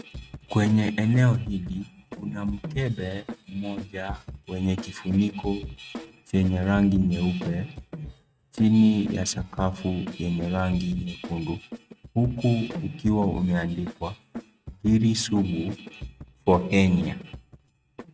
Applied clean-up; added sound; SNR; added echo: neural mask model RNNoise.